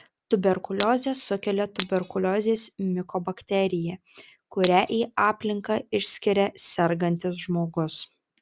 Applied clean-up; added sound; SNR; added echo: none; Shatter; 13 dB; none.